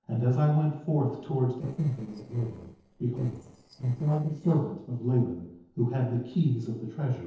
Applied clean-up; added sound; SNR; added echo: neural separator model SepFormer DNS4.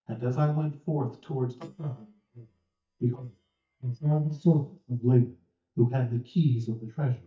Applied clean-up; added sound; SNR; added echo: neural mask model DeepFilterNet 3.